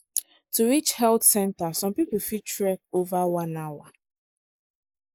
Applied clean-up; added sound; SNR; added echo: neural mask model Resemble Enhance denoiser.